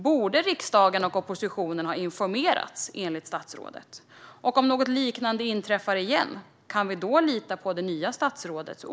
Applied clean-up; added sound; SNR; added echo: none; none; none; none.